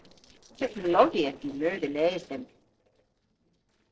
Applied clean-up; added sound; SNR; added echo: neural separator model SepFormer DNS4.